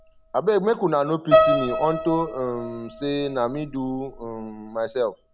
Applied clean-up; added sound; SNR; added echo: none; Piano; 2 dB; none.